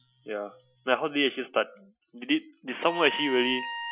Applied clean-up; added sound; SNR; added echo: classical method Wiener filter.